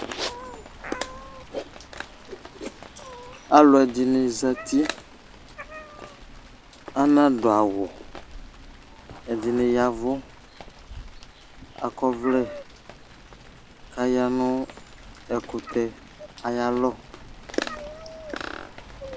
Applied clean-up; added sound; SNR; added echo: none; Meow + Rain; 16 dB; none.